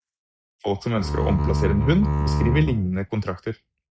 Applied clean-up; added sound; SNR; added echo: neural mask model RNNoise.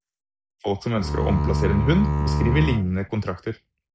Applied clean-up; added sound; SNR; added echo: none; Bowed string instrument; -1 dB; none.